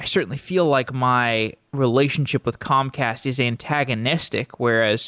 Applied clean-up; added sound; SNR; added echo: none; none; none; none.